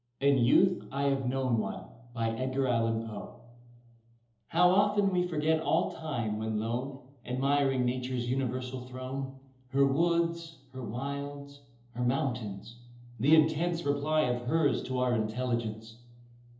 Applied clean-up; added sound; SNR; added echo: none; none; none; reverberation time 0.7 s.